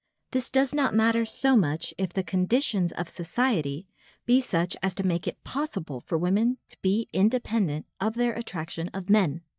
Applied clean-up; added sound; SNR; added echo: neural mask model DeepFilterNet 3.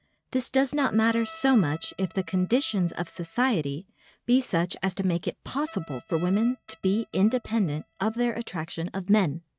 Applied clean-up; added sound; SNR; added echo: neural mask model RNNoise.